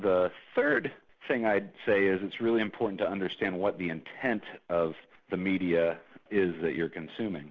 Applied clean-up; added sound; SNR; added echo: none; none; none; none.